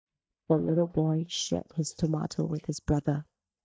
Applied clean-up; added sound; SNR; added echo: neural mask model DeepFilterNet 3.